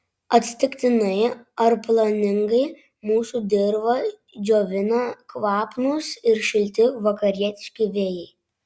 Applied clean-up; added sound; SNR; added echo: none; none; none; none.